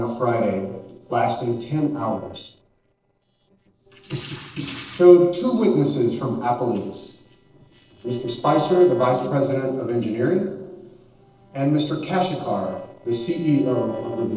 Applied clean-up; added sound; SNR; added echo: neural separator model SepFormer DNS4.